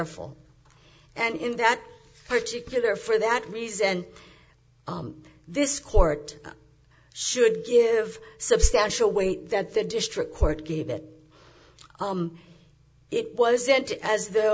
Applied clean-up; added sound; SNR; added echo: none; none; none; none.